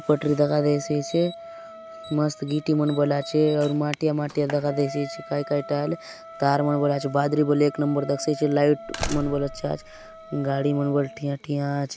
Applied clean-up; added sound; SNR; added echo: none; Wind instrument, woodwind instrument + Slam; 14 dB; none.